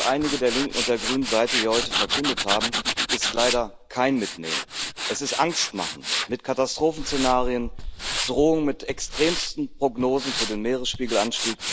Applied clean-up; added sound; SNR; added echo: none; Tools; 3 dB; none.